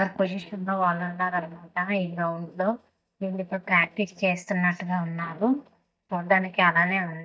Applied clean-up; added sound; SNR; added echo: neural mask model DeepFilterNet 3.